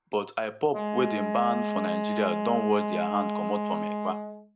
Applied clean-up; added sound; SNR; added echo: none; Wind instrument, woodwind instrument; 1 dB; none.